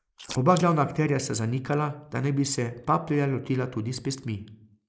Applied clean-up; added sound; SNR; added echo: neural mask model Resemble Enhance denoiser.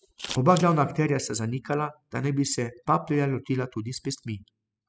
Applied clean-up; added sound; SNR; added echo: classical method spectral subtraction.